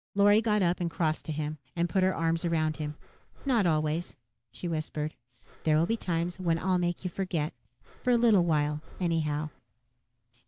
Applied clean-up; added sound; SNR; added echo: neural mask model DeepFilterNet 3.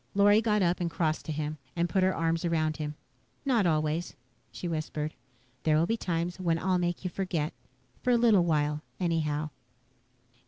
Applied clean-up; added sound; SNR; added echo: none; none; none; none.